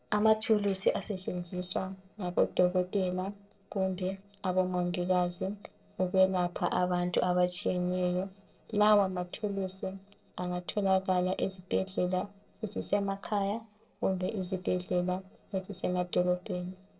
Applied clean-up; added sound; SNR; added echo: neural separator model SepFormer DNS4.